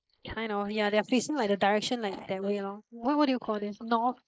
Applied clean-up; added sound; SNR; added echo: neural mask model Resemble Enhance denoiser.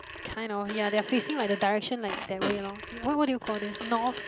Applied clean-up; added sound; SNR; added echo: none; Fart + Telephone; 8 dB; none.